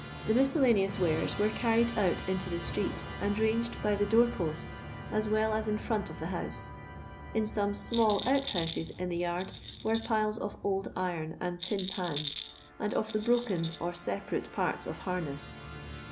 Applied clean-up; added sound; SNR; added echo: none; Rattle + Musical instrument; 10 dB; none.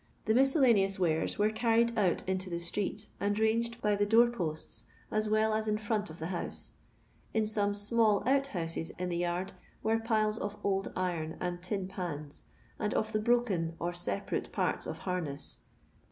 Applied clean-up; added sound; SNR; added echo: none; none; none; none.